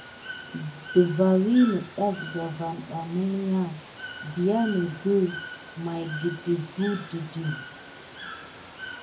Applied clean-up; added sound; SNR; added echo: none; Water / Bird; 14 dB; reverberation time 0.3 s.